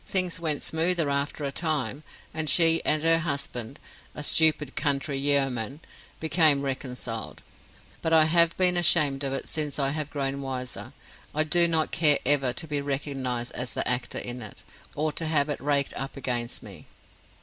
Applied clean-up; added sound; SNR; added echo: none; none; none; none.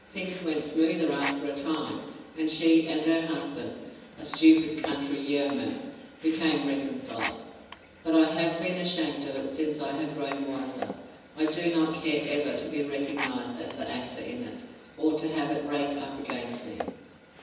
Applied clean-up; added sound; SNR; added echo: none; Sink (filling or washing); 15 dB; reverberation time 1.1 s.